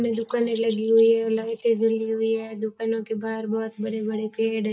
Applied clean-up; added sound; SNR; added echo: neural mask model DeepFilterNet 3.